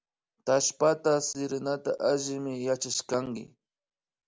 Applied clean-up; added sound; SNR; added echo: none; none; none; none.